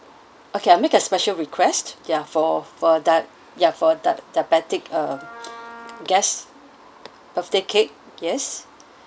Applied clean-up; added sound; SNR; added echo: none; Wind instrument, woodwind instrument; 18 dB; none.